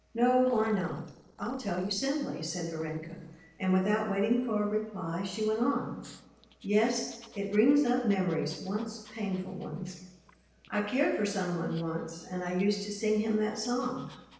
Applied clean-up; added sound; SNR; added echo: neural separator model SepFormer DNS4.